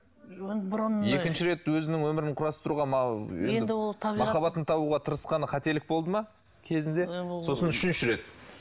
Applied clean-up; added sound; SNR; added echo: none; none; none; none.